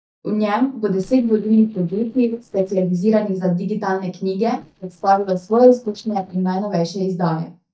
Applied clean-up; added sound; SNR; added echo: neural mask model DeepFilterNet 3.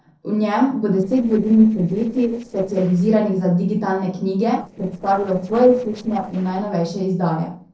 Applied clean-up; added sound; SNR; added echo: neural separator model SepFormer DNS4.